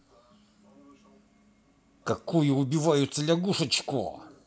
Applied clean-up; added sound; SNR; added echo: none; none; none; none.